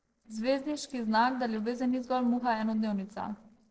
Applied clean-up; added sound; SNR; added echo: neural separator model SepFormer DNS4.